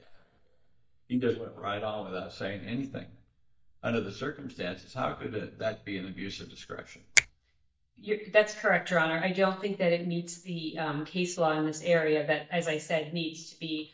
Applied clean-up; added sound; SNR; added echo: neural mask model DeepFilterNet 3.